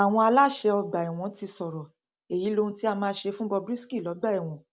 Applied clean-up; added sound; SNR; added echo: none; none; none; none.